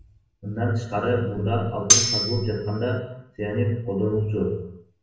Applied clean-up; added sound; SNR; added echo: none; Cutlery, silverware; -4 dB; reverberation time 0.7 s.